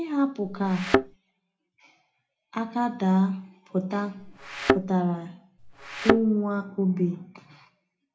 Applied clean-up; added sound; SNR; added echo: none; Thump, thud; -1 dB; reverberation time 0.3 s.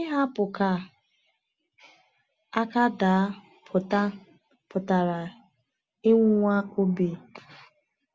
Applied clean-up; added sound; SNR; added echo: none; none; none; none.